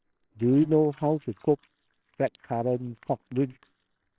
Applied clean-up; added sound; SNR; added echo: neural separator model SepFormer WHAMR!.